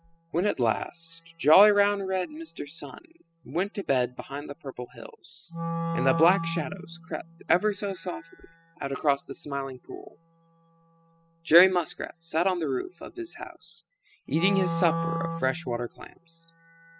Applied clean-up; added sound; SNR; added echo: classical method spectral subtraction.